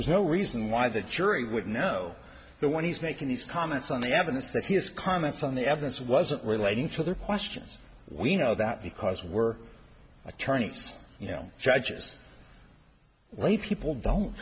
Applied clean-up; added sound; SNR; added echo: none; none; none; none.